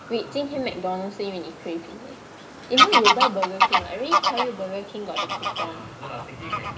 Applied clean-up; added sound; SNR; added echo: none; Bird vocalization, bird call, bird song / Fowl; -5 dB; reverberation time 0.2 s.